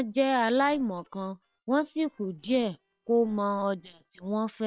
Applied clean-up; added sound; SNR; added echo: neural separator model SepFormer WHAM!.